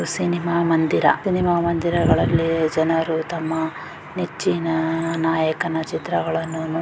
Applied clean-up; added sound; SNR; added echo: none; none; none; none.